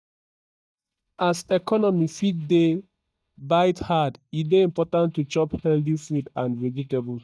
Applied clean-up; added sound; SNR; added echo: neural mask model DeepFilterNet 3.